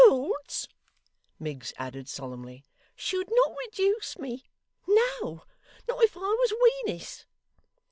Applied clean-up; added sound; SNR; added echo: none; none; none; none.